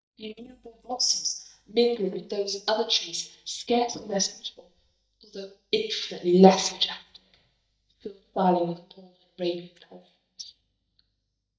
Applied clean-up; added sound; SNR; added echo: neural mask model DeepFilterNet 3.